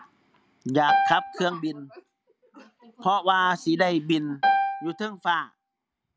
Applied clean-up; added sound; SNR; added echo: none; Piano; 0 dB; none.